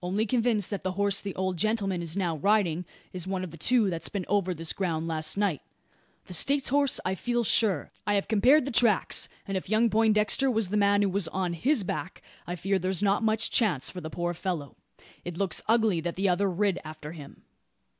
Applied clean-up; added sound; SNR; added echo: none; none; none; none.